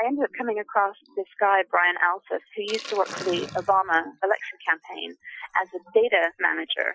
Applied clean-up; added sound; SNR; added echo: classical method Wiener filter.